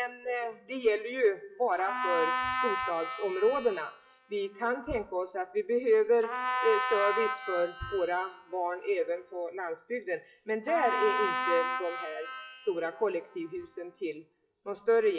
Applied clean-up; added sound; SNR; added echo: classical method WPE with log-MMSE.